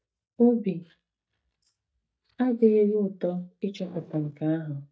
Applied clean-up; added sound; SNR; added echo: neural mask model DeepFilterNet 3.